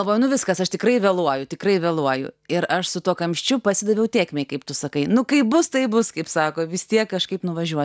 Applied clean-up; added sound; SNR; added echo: none; none; none; none.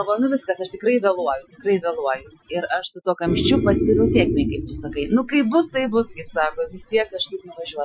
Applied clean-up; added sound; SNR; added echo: classical method Wiener filter.